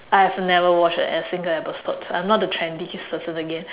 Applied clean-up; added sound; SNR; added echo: none; none; none; none.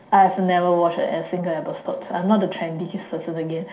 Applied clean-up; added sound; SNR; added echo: none; none; none; reverberation time 0.3 s.